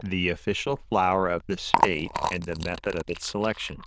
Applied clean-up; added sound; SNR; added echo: neural diffusion model UNIVERSE++.